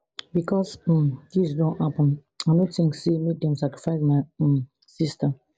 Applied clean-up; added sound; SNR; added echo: none; none; none; none.